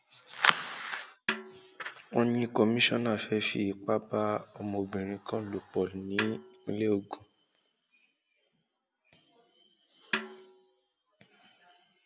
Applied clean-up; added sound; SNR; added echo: none; Snare drum; 9 dB; none.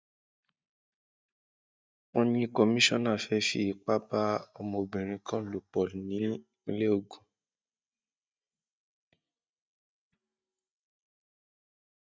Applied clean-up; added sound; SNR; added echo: neural mask model DeepFilterNet 3.